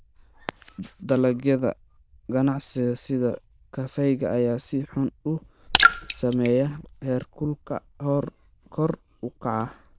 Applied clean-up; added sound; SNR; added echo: neural diffusion model UNIVERSE++.